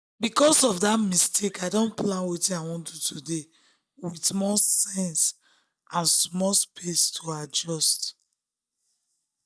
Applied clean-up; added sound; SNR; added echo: neural mask model DeepFilterNet 3.